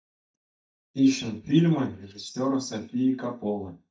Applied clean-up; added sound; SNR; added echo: neural mask model DeepFilterNet 3.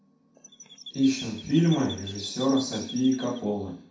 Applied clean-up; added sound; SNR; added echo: none; Chirp, tweet; 15 dB; reverberation time 0.6 s.